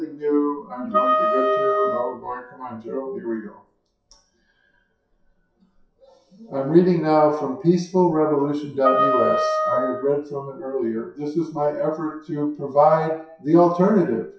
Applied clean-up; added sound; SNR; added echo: classical method WPE with log-MMSE.